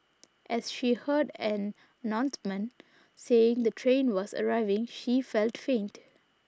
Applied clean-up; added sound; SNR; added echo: none; none; none; none.